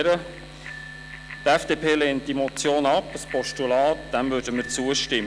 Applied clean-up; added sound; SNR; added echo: none; Bicycle bell; 18 dB; none.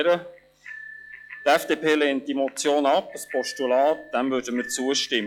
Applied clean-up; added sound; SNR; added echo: classical method log-MMSE.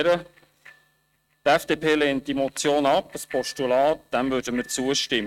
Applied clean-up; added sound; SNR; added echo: neural mask model RNNoise.